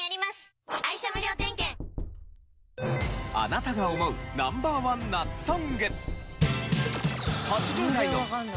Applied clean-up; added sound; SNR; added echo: none; Knock; 12 dB; none.